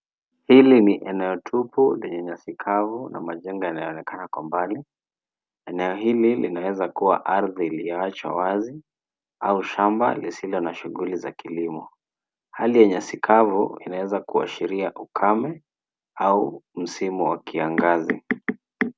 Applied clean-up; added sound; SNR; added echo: none; none; none; none.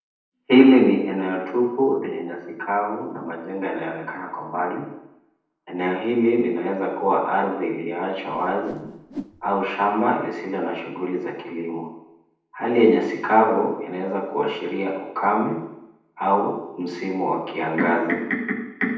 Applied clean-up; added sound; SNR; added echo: neural separator model SepFormer DNS4.